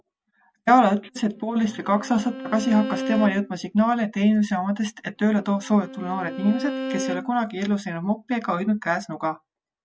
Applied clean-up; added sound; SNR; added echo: none; Bowed string instrument; 11 dB; none.